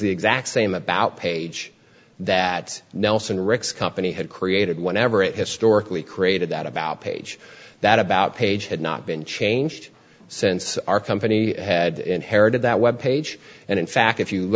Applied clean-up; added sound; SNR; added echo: none; none; none; none.